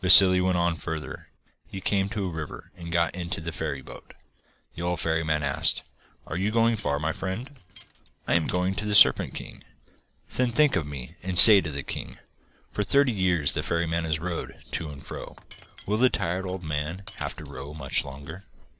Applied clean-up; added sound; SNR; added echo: neural separator model SepFormer DNS4.